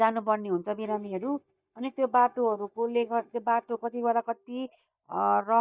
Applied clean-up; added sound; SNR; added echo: neural mask model DeepFilterNet 3.